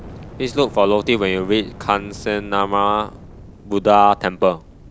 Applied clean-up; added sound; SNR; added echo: none; Fire; 18 dB; none.